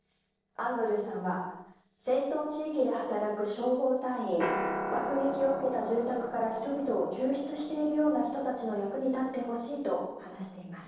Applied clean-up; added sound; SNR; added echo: neural separator model SepFormer DNS4.